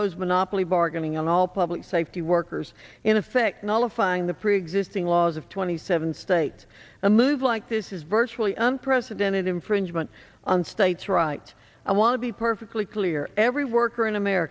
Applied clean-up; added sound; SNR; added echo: none; none; none; none.